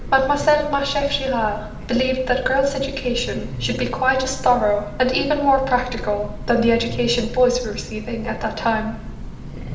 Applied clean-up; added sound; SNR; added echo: none; Train; 10 dB; reverberation time 0.8 s.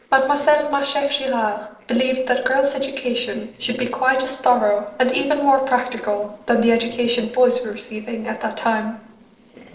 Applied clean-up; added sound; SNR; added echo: neural separator model SepFormer DNS4.